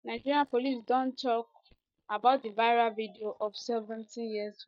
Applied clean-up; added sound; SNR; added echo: neural mask model DeepFilterNet 3.